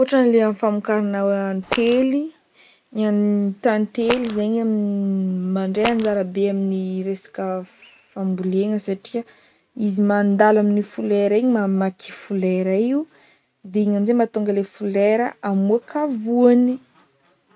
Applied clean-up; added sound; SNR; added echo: none; Fart; 8 dB; none.